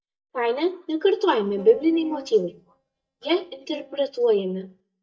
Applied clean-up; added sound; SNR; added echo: neural mask model DeepFilterNet 3.